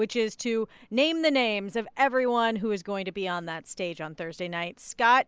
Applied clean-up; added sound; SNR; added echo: none; none; none; none.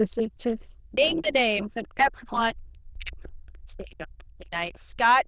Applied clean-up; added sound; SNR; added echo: neural diffusion model UNIVERSE++.